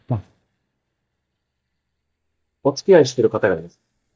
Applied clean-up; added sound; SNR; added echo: neural mask model DeepFilterNet 3.